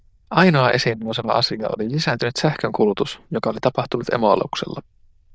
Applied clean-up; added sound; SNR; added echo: neural diffusion model UNIVERSE++.